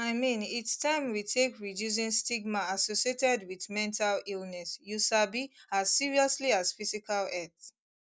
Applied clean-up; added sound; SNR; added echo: none; none; none; none.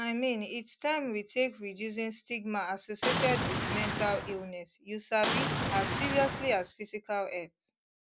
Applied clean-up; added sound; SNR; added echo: none; Boom; 0 dB; none.